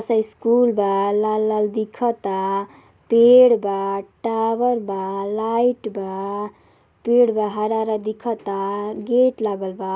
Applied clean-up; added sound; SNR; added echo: none; none; none; none.